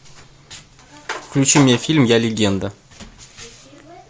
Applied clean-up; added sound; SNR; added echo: none; none; none; none.